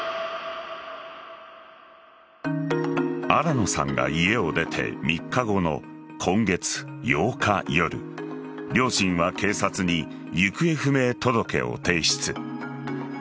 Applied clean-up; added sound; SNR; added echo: none; none; none; none.